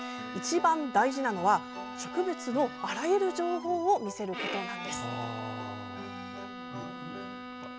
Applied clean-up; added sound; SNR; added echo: none; Bowed string instrument; 9 dB; none.